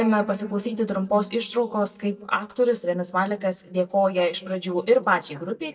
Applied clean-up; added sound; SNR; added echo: neural mask model DeepFilterNet 3.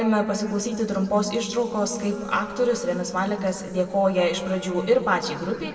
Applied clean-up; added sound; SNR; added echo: none; Dog; 18 dB; reverberation time 2.1 s.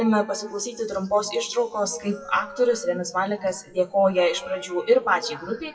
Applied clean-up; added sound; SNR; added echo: classical method WPE with log-MMSE.